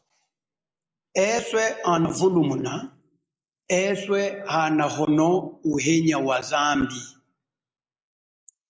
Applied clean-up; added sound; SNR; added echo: neural mask model Resemble Enhance denoiser.